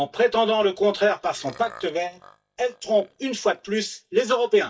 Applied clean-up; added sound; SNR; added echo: neural mask model DeepFilterNet 3.